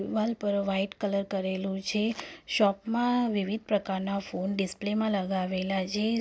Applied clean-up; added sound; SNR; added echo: none; none; none; none.